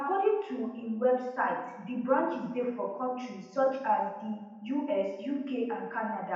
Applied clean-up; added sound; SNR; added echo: none; none; none; reverberation time 0.9 s.